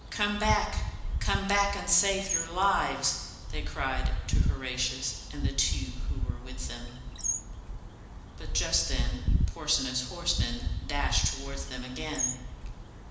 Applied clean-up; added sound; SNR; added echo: none; Bird; -1 dB; reverberation time 1.0 s.